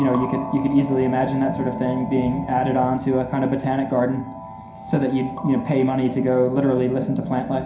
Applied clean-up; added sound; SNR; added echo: none; none; none; reverberation time 0.5 s.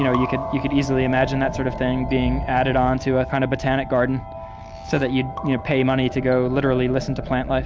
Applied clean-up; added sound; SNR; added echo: none; none; none; none.